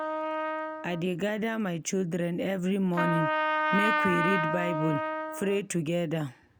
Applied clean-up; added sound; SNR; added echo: none; Trumpet; 1 dB; none.